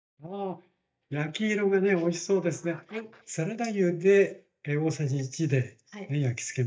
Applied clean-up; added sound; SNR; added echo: neural mask model DeepFilterNet 3.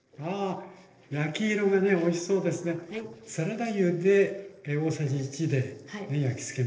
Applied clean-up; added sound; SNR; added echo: neural separator model SepFormer DNS4.